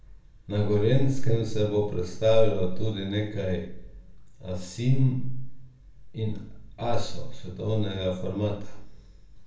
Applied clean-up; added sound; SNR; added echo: none; none; none; reverberation time 0.3 s.